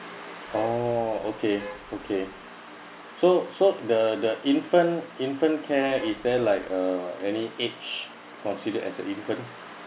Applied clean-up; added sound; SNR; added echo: none; Traffic noise, roadway noise / Vehicle horn, car horn, honking; 17 dB; none.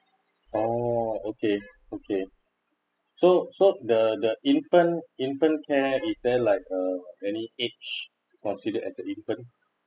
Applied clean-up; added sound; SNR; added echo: classical method spectral subtraction.